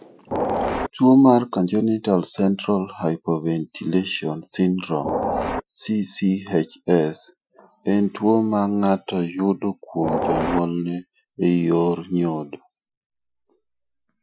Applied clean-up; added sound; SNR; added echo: classical method Wiener filter.